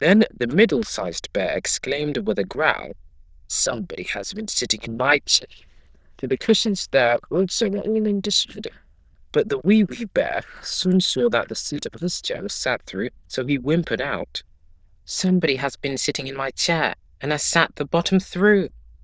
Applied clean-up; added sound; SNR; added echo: neural diffusion model UNIVERSE++.